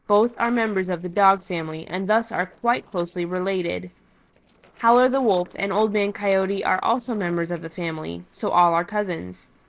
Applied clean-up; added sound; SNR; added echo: neural separator model SepFormer DNS4.